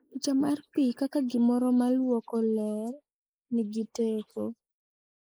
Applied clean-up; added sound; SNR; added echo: neural mask model Resemble Enhance denoiser.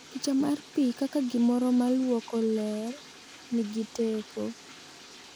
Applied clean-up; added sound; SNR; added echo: none; Bathtub (filling or washing); 20 dB; none.